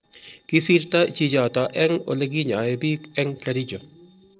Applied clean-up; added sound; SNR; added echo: neural separator model SepFormer DNS4.